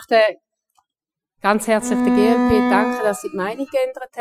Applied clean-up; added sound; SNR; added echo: classical method Wiener filter.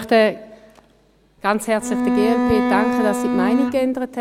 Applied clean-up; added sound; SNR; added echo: none; Bowed string instrument; -1 dB; none.